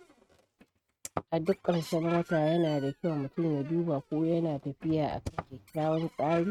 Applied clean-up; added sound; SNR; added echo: neural mask model RNNoise.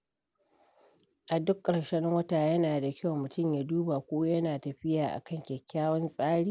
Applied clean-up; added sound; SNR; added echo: none; none; none; none.